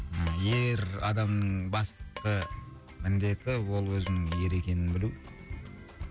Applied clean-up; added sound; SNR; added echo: none; Percussion; 18 dB; none.